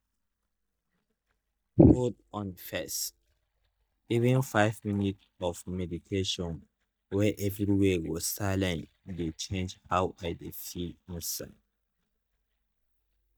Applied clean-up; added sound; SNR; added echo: neural mask model DeepFilterNet 3.